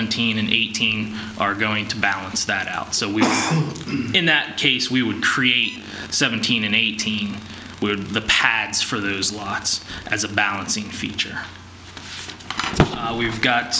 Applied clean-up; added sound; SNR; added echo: none; none; none; none.